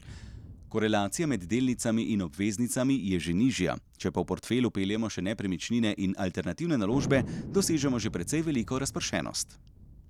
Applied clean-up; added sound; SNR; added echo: none; Thunder; 14 dB; none.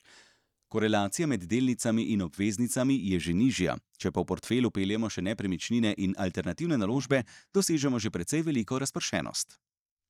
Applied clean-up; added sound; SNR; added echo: neural mask model DeepFilterNet 3.